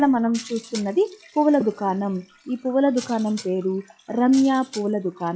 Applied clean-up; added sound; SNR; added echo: classical method log-MMSE.